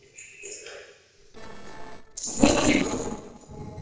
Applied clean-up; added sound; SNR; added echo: neural separator model SepFormer DNS4.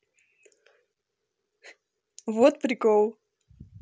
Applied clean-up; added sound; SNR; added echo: none; none; none; none.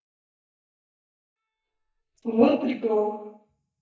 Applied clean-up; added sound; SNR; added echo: neural mask model DeepFilterNet 3.